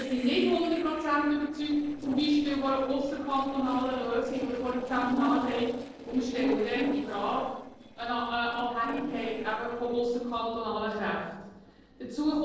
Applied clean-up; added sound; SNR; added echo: neural separator model SepFormer DNS4.